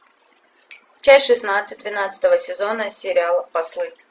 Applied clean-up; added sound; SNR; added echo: none; none; none; none.